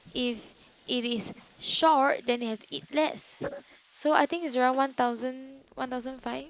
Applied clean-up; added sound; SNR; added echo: neural mask model Resemble Enhance denoiser.